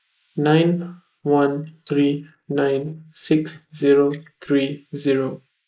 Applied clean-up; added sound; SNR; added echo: neural mask model Resemble Enhance denoiser.